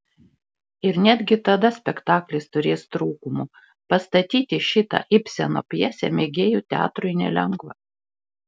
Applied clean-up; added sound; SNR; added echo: none; none; none; none.